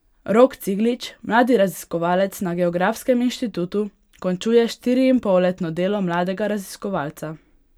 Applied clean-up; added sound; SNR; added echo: none; none; none; none.